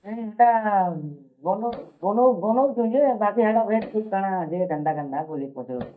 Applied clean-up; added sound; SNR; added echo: neural mask model DeepFilterNet 3.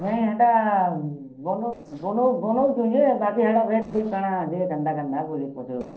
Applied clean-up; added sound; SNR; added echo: neural separator model SepFormer DNS4.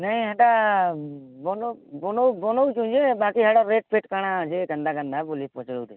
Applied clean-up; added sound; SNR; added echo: none; none; none; none.